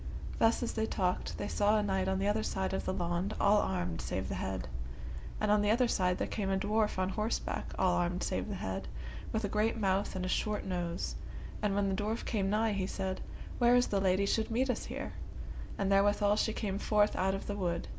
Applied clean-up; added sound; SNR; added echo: none; none; none; none.